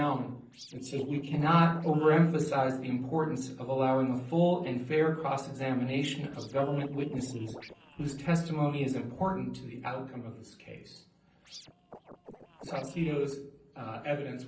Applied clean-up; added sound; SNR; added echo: neural separator model SepFormer DNS4.